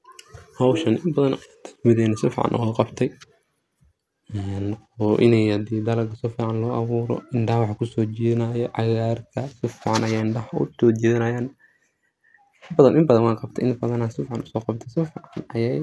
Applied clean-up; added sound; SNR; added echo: none; none; none; none.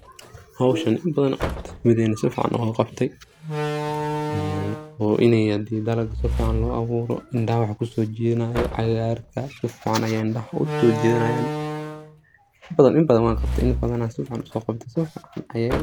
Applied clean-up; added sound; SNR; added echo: none; Slam; 8 dB; none.